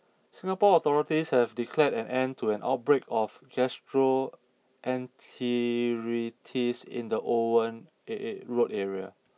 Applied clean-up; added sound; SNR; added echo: none; none; none; none.